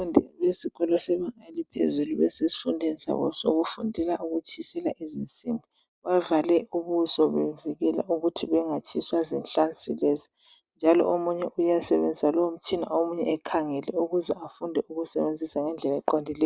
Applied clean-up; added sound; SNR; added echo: none; none; none; none.